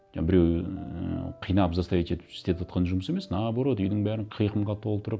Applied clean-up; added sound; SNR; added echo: none; none; none; none.